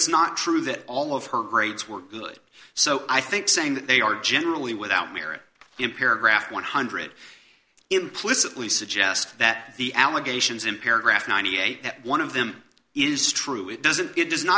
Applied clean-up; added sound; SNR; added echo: none; none; none; none.